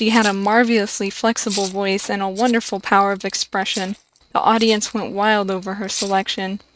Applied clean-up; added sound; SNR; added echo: neural mask model RNNoise.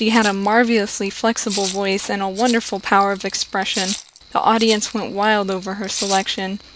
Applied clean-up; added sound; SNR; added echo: none; Rattle (instrument); 13 dB; none.